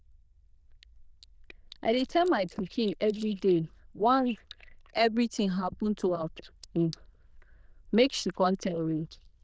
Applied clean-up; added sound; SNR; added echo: neural diffusion model UNIVERSE++.